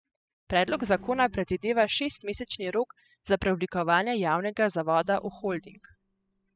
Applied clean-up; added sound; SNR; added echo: classical method spectral subtraction.